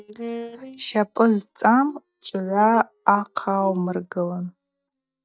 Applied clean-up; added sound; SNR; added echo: neural mask model DeepFilterNet 3.